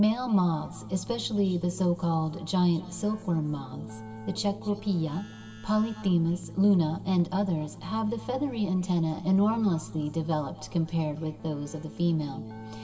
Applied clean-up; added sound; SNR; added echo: none; Keyboard (musical); 17 dB; reverberation time 2.4 s.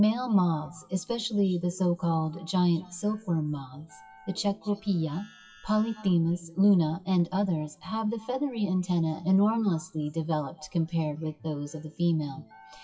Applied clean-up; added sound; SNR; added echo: classical method WPE with log-MMSE.